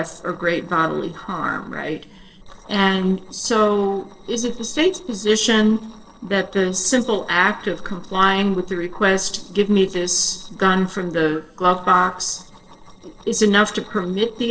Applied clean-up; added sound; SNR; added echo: neural separator model SepFormer DNS4.